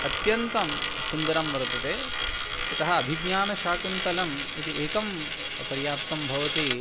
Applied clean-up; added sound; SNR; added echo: none; Coin (dropping); 0 dB; none.